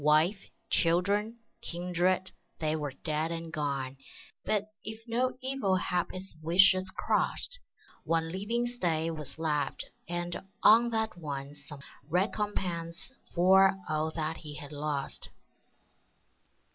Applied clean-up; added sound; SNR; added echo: none; none; none; none.